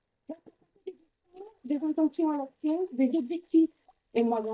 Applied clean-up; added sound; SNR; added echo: neural mask model DeepFilterNet 3.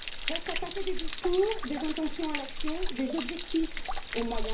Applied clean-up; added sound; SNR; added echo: none; Stream / Trickle, dribble / Splash, splatter; -1 dB; reverberation time 0.5 s.